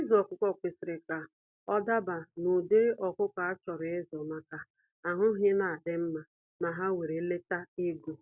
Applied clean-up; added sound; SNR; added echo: none; none; none; none.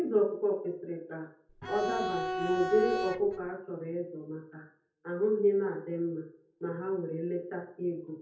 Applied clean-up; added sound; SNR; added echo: none; Bowed string instrument; 1 dB; reverberation time 0.5 s.